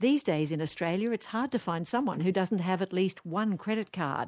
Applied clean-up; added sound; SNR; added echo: neural mask model Resemble Enhance denoiser.